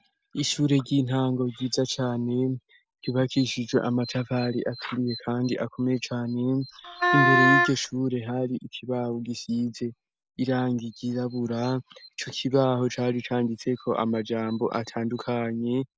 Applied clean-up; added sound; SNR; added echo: none; Wind instrument, woodwind instrument; -4 dB; none.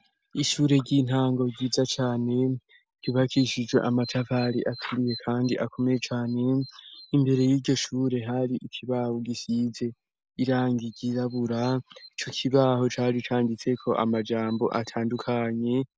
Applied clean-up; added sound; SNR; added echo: none; none; none; none.